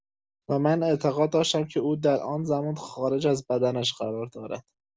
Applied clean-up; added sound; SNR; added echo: none; none; none; none.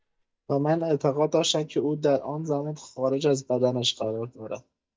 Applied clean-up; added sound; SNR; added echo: neural mask model DeepFilterNet 3.